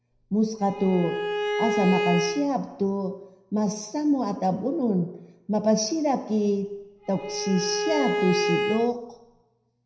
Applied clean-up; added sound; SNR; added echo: none; Bowed string instrument; 3 dB; reverberation time 0.8 s.